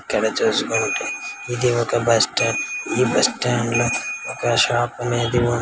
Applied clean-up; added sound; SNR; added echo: none; Ringtone / Bell; 8 dB; none.